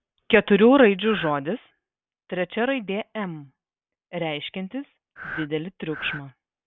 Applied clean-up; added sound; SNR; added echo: none; Breathing; 10 dB; none.